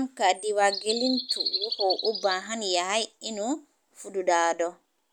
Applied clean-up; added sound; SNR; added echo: none; Bird vocalization, bird call, bird song; 8 dB; none.